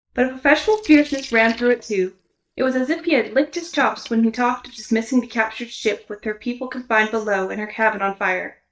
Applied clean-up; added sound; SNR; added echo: neural mask model DeepFilterNet 3.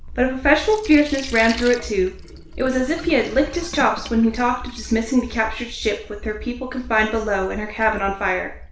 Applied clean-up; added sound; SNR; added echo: none; Sink (filling or washing); 16 dB; reverberation time 0.5 s.